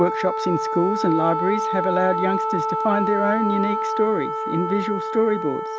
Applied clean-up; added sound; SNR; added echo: none; Wind instrument, woodwind instrument; 2 dB; none.